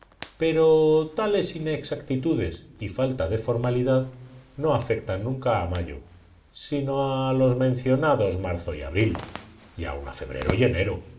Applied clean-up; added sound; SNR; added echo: none; Zipper (clothing); 18 dB; reverberation time 0.6 s.